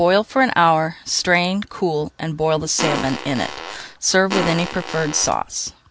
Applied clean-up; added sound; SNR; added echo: none; Fart; 7 dB; none.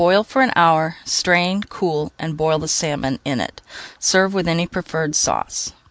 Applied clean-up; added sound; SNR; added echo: none; none; none; none.